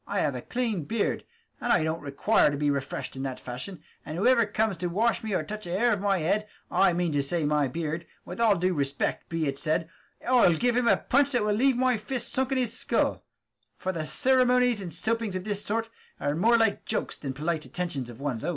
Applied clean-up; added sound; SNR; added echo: none; none; none; none.